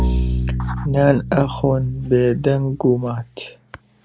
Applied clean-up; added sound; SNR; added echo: none; Bowed string instrument; 5 dB; none.